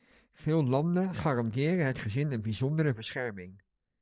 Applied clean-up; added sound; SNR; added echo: none; none; none; none.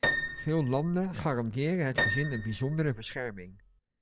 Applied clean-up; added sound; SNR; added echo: none; Piano; 4 dB; none.